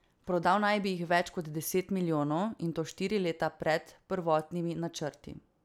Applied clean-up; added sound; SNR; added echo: none; none; none; none.